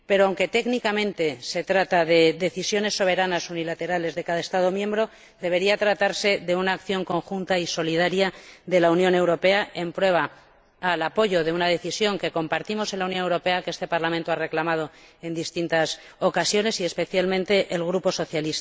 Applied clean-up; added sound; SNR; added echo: none; none; none; none.